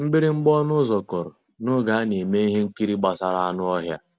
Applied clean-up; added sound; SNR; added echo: none; none; none; none.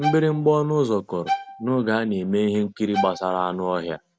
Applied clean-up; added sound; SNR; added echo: none; Bowed string instrument; 8 dB; none.